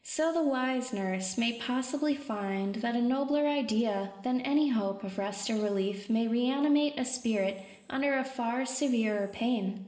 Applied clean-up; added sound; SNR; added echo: none; none; none; reverberation time 1.1 s.